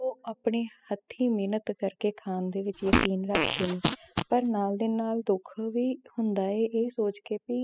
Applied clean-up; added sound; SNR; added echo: classical method spectral subtraction.